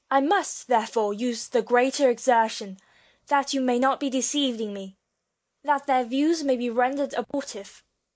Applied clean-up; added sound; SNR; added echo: neural mask model Resemble Enhance denoiser.